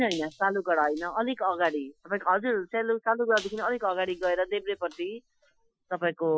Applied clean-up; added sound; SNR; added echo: classical method Wiener filter.